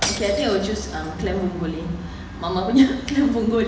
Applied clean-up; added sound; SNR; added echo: none; Shatter / Crushing; 12 dB; reverberation time 1.0 s.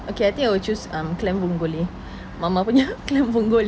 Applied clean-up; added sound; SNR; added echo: none; none; none; none.